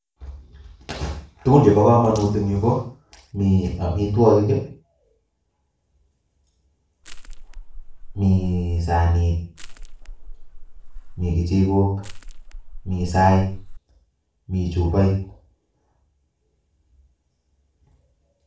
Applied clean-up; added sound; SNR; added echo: none; Crushing; 11 dB; reverberation time 0.4 s.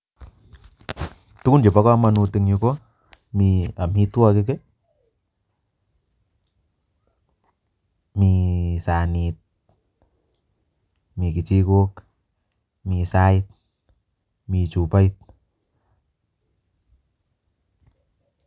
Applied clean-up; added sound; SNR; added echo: none; none; none; none.